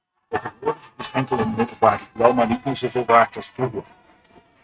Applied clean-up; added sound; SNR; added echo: neural mask model RNNoise.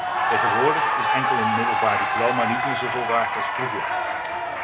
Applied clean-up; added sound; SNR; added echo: none; Cheering; -5 dB; none.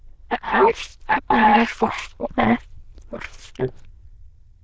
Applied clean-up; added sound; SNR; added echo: neural diffusion model UNIVERSE++.